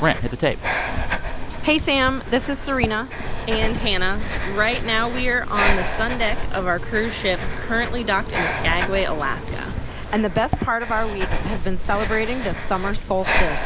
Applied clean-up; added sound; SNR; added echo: none; Breathing; 0 dB; none.